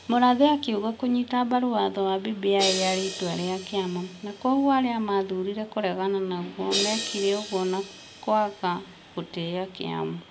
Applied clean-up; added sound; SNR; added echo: none; Crash cymbal; 12 dB; none.